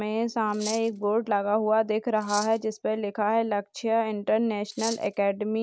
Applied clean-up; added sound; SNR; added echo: neural mask model Resemble Enhance denoiser.